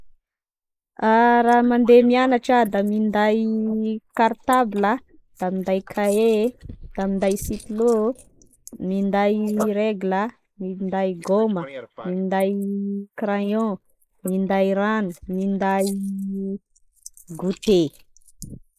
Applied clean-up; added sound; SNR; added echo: neural mask model Resemble Enhance denoiser.